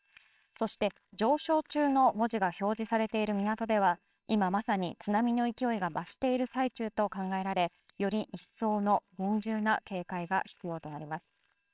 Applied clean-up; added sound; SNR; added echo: neural separator model SepFormer WHAMR!.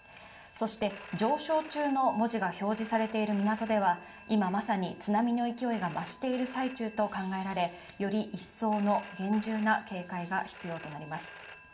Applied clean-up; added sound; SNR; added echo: none; Telephone; 19 dB; reverberation time 0.6 s.